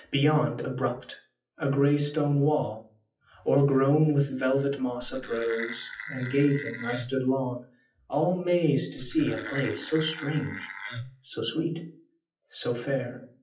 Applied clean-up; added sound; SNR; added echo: classical method WPE with log-MMSE.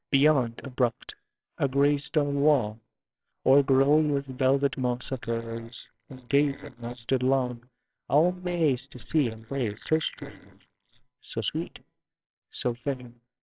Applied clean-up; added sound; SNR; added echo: neural separator model SepFormer WHAMR!.